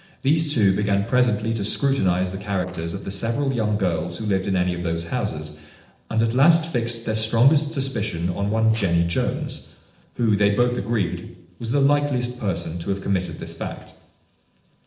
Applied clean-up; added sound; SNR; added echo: neural separator model SepFormer DNS4.